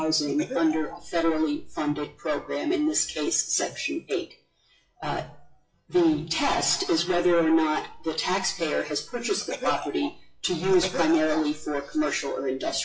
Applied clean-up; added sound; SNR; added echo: classical method WPE with log-MMSE.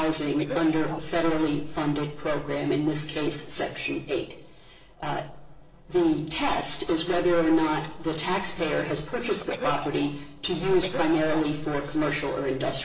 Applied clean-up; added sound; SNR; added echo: neural separator model SepFormer DNS4.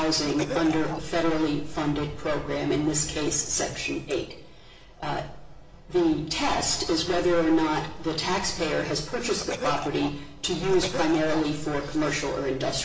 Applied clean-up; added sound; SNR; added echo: none; Cough; 8 dB; reverberation time 0.6 s.